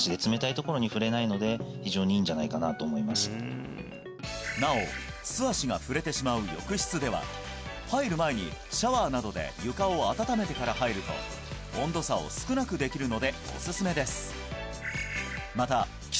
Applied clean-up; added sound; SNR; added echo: none; none; none; none.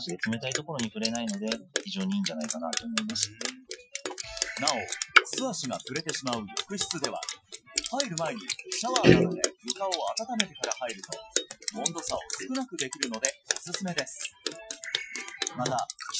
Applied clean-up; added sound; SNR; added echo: classical method Wiener filter.